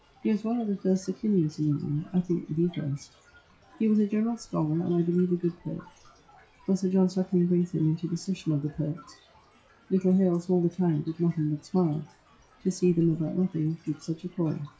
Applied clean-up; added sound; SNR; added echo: classical method WPE with log-MMSE.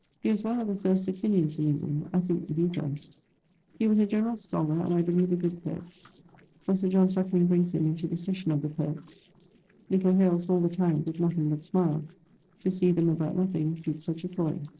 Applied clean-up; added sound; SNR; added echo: neural separator model SepFormer DNS4.